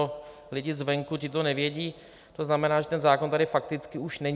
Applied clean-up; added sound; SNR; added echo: none; none; none; none.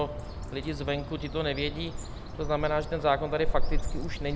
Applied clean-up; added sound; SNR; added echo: none; Bird; 0 dB; none.